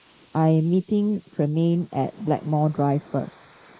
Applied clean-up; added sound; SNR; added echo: neural mask model Resemble Enhance denoiser.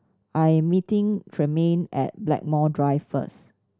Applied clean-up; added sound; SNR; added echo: none; none; none; none.